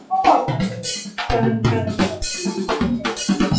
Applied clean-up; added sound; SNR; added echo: classical method WPE with log-MMSE.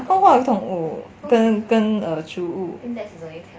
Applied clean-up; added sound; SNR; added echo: none; none; none; none.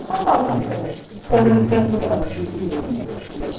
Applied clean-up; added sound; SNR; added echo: neural separator model SepFormer DNS4.